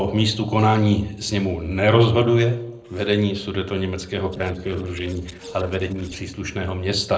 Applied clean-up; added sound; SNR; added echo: neural separator model SepFormer DNS4.